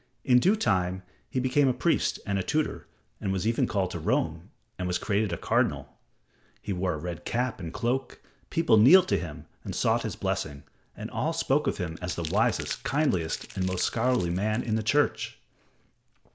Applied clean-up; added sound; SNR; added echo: none; Crumpling, crinkling; 18 dB; none.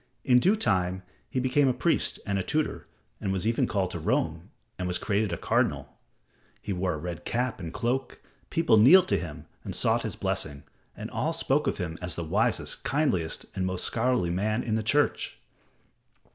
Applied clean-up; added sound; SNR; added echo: none; none; none; none.